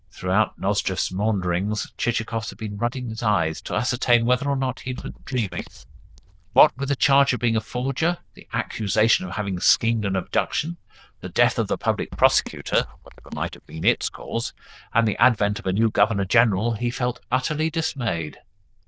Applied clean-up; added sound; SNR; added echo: neural diffusion model UNIVERSE++.